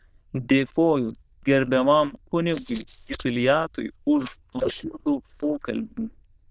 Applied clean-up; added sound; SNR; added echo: neural diffusion model UNIVERSE++.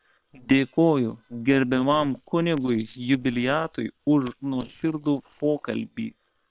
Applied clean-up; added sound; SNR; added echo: neural separator model SepFormer WHAM!.